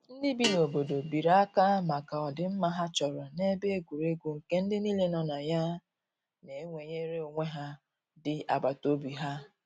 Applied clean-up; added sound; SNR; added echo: none; Guitar; 12 dB; none.